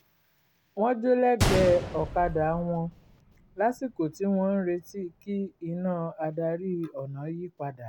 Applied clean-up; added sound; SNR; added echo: none; Gunshot, gunfire; 8 dB; none.